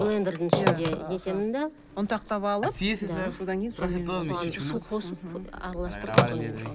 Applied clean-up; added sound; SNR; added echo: none; Telephone; 0 dB; none.